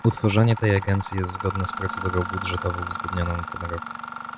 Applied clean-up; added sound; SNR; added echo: none; Mechanisms; 8 dB; none.